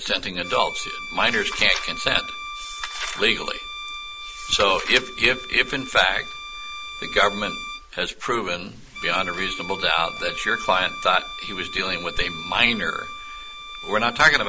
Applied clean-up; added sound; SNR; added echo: none; Bowed string instrument; 11 dB; none.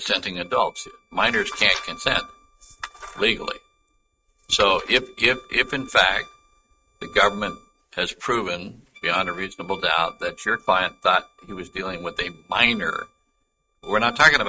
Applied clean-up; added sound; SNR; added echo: neural mask model RNNoise.